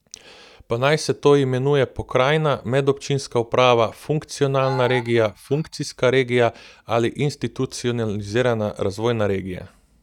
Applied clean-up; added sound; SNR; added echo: neural mask model DeepFilterNet 3.